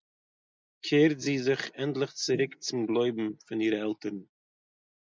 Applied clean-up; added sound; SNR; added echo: neural mask model Resemble Enhance denoiser.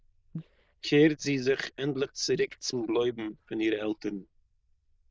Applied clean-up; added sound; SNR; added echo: neural diffusion model UNIVERSE++.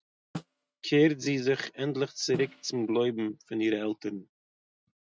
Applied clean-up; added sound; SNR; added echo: neural mask model RNNoise.